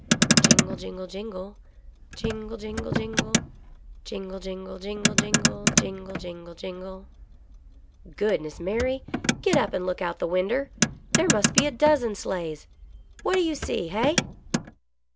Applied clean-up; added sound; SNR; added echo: none; Motor vehicle (road); -1 dB; none.